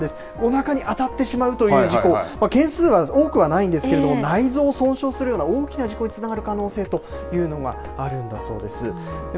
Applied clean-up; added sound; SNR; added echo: none; none; none; none.